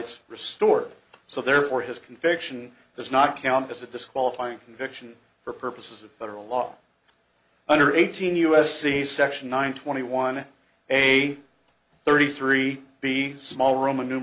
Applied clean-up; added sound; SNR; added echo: none; Whoosh, swoosh, swish; 20 dB; none.